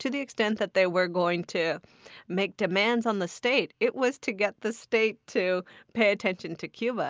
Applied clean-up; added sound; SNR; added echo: none; none; none; none.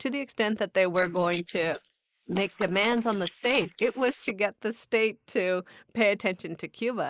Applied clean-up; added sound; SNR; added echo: neural mask model Resemble Enhance denoiser.